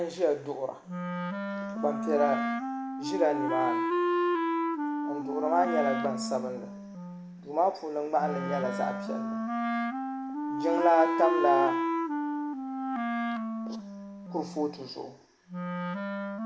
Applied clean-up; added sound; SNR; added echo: none; Wind instrument, woodwind instrument; 0 dB; none.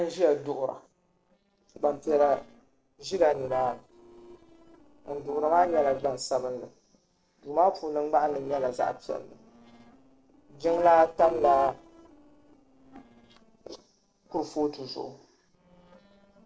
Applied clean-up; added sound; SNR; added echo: neural separator model SepFormer DNS4.